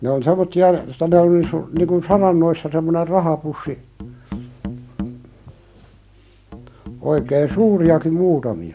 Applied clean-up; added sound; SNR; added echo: none; Musical instrument; 15 dB; none.